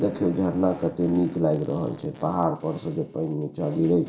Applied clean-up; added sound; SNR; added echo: none; Fart; 18 dB; reverberation time 0.6 s.